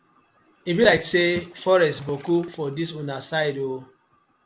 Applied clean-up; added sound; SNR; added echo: none; Water / Splash, splatter; 20 dB; none.